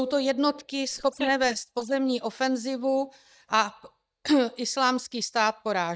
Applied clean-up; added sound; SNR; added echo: neural mask model DeepFilterNet 3.